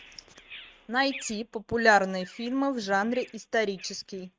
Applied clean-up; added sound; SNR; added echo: neural mask model RNNoise.